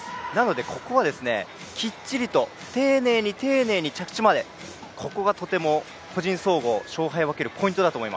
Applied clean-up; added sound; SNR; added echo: none; none; none; none.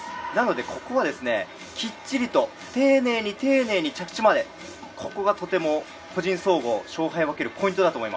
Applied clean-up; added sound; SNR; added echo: none; none; none; reverberation time 0.2 s.